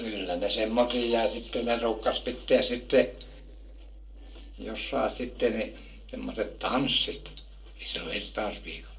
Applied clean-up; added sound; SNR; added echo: neural separator model SepFormer DNS4.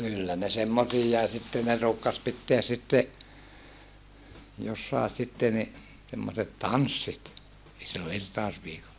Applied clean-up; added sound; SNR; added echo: none; none; none; none.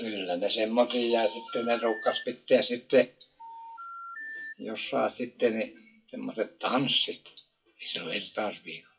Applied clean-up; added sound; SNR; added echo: classical method WPE with log-MMSE.